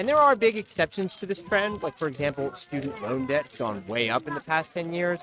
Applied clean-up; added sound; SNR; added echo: neural mask model RNNoise.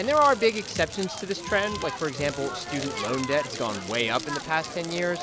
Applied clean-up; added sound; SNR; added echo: none; Crackle; 8 dB; none.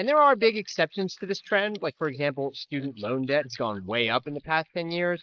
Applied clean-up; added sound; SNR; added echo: neural mask model Resemble Enhance denoiser.